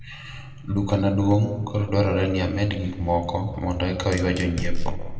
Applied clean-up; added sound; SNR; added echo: none; Fire; 8 dB; reverberation time 1.5 s.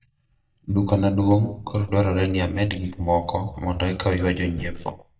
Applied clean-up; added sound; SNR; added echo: neural mask model DeepFilterNet 3.